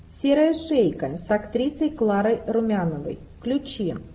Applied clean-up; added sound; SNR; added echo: none; none; none; none.